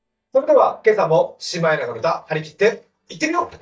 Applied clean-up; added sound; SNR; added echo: neural mask model DeepFilterNet 3.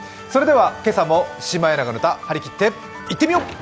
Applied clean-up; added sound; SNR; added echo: none; none; none; none.